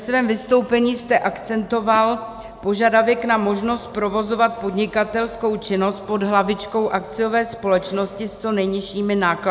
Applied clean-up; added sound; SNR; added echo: none; Hi-hat; 18 dB; none.